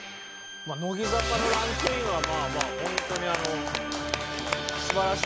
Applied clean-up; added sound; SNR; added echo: none; Bowed string instrument; 16 dB; none.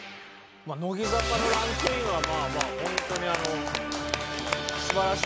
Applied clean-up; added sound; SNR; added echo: none; none; none; none.